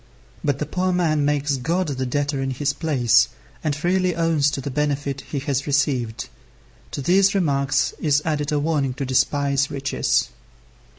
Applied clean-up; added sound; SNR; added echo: none; none; none; none.